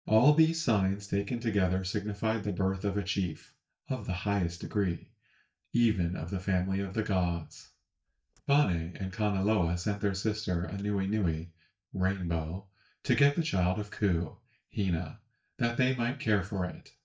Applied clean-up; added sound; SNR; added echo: neural mask model DeepFilterNet 3.